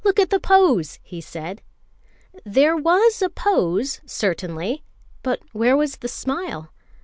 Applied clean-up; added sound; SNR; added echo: none; none; none; none.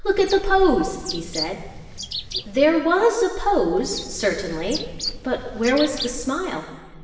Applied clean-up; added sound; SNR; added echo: none; Bird; 12 dB; reverberation time 1.3 s.